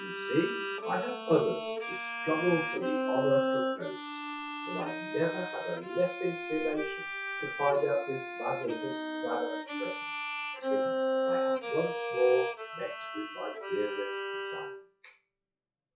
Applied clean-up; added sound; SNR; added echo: classical method WPE with log-MMSE.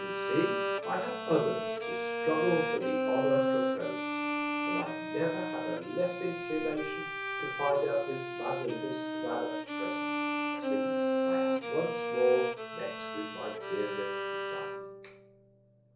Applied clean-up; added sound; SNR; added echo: none; Bowed string instrument; -1 dB; reverberation time 0.6 s.